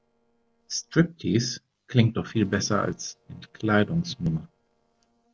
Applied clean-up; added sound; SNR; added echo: neural separator model SepFormer DNS4.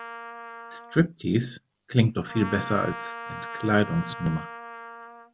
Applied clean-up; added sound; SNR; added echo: none; Trumpet; 12 dB; none.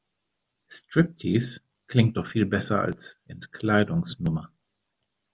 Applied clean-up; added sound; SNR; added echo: none; none; none; none.